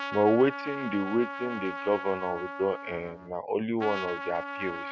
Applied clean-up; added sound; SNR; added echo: none; Trumpet; 8 dB; none.